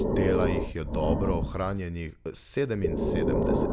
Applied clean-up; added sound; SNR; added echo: none; Breathing; -2 dB; none.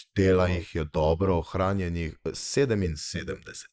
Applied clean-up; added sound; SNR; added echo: neural mask model Resemble Enhance denoiser.